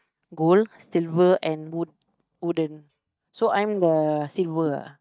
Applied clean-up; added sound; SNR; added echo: neural mask model DeepFilterNet 3.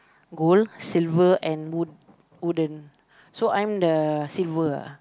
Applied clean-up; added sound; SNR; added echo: none; none; none; none.